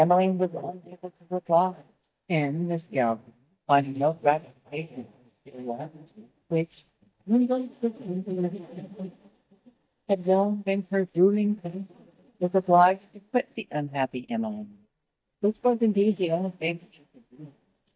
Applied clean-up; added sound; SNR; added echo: neural mask model DeepFilterNet 3.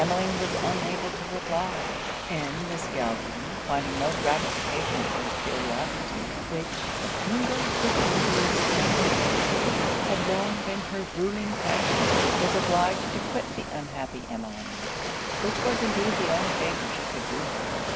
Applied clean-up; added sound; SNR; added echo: none; Waves, surf; -4 dB; none.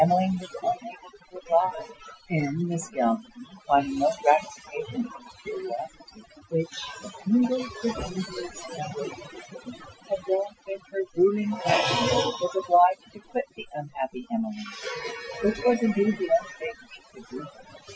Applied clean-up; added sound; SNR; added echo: classical method Wiener filter.